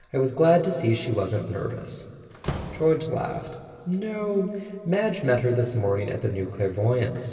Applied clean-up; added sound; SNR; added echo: none; Slam; 18 dB; reverberation time 2.9 s.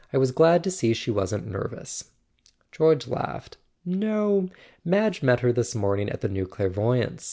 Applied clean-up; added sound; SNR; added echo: none; none; none; none.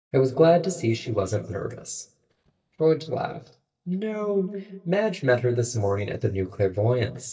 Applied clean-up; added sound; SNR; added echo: neural mask model DeepFilterNet 3.